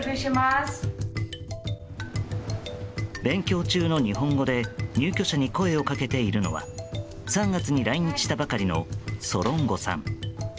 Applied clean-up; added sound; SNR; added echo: none; none; none; none.